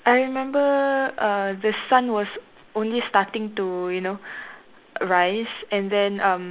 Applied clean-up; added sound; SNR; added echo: none; none; none; none.